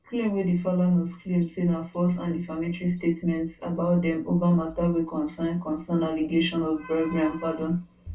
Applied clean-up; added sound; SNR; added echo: none; none; none; reverberation time 0.2 s.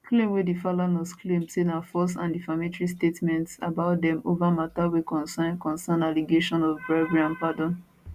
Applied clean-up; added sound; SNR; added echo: none; none; none; none.